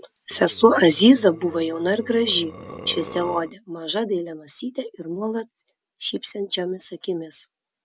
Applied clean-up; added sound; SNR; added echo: none; Burping, eructation; 16 dB; none.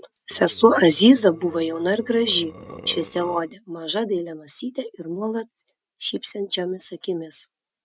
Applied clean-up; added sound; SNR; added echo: neural mask model RNNoise.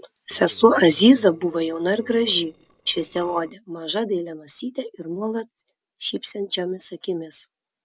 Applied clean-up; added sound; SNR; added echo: neural separator model SepFormer DNS4.